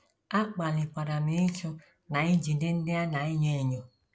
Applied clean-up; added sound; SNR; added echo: none; none; none; none.